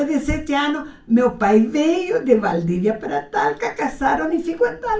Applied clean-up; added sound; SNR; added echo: none; none; none; reverberation time 0.3 s.